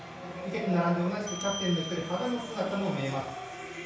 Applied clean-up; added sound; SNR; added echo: none; Bell; 11 dB; reverberation time 0.7 s.